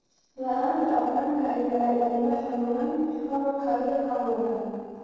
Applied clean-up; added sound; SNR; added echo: neural separator model SepFormer DNS4.